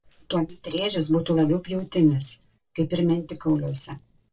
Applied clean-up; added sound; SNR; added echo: neural separator model SepFormer DNS4.